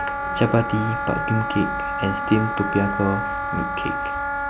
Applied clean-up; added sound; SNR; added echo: none; Wind instrument, woodwind instrument; 2 dB; none.